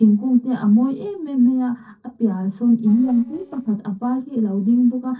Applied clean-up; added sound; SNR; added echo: neural separator model SepFormer DNS4.